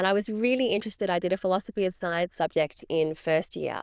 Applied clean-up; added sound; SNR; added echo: neural diffusion model UNIVERSE++.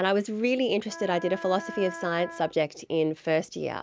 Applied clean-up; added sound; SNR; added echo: none; Wind instrument, woodwind instrument; 13 dB; none.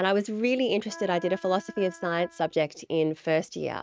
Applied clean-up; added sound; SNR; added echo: neural mask model RNNoise.